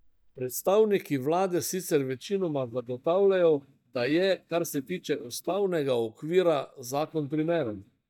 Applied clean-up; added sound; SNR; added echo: neural mask model DeepFilterNet 3.